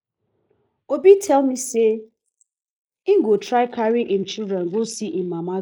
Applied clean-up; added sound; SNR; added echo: neural mask model Resemble Enhance denoiser.